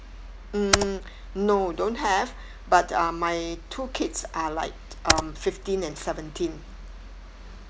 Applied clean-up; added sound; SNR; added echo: none; Computer keyboard; 2 dB; none.